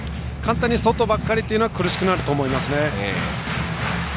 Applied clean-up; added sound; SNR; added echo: none; none; none; none.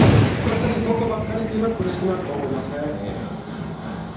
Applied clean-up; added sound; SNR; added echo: none; Thunder; -2 dB; reverberation time 2.8 s.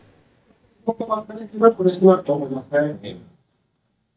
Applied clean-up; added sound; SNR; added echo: neural mask model DeepFilterNet 3.